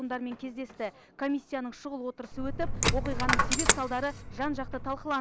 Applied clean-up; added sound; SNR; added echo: none; Coin (dropping); -5 dB; none.